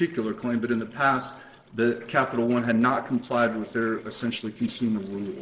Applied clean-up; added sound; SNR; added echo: neural separator model SepFormer DNS4.